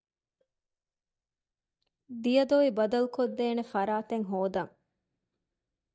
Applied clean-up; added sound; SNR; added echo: neural mask model DeepFilterNet 3.